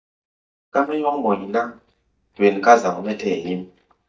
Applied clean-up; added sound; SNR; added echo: neural mask model DeepFilterNet 3.